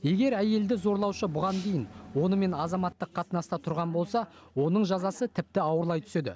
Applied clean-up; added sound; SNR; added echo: none; none; none; none.